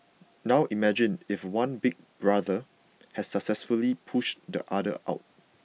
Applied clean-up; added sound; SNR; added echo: none; none; none; none.